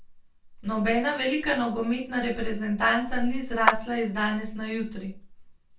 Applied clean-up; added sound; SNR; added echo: none; Clapping; 3 dB; reverberation time 0.3 s.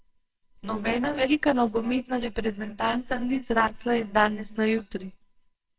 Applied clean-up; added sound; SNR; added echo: neural separator model SepFormer WHAMR!.